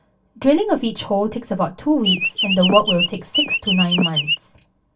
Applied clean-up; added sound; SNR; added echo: none; Chirp, tweet; 0 dB; reverberation time 0.2 s.